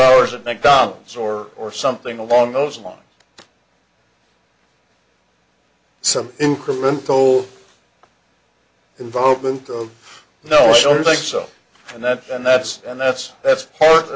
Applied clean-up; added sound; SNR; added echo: none; none; none; none.